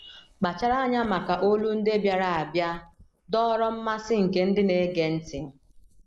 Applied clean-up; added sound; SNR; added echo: neural mask model Resemble Enhance denoiser.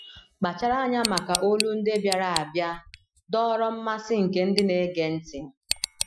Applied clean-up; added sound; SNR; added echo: classical method Wiener filter.